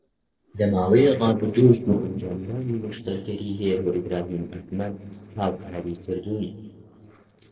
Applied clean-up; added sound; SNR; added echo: neural separator model SepFormer DNS4.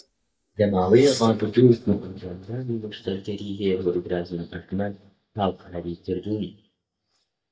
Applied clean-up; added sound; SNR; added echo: neural mask model DeepFilterNet 3.